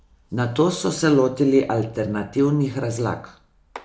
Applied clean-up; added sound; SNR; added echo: none; none; none; none.